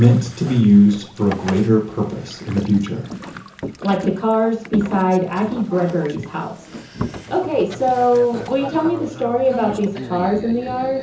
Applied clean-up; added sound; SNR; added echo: none; Boat, Water vehicle; 14 dB; reverberation time 0.6 s.